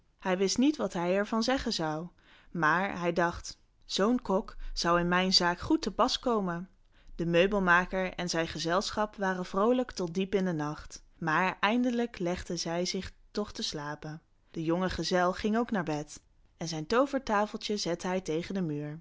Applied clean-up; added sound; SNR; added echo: none; none; none; none.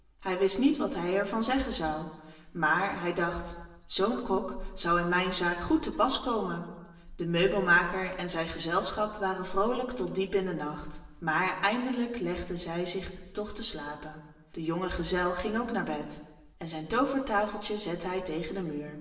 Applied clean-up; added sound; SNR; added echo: none; none; none; reverberation time 1.1 s.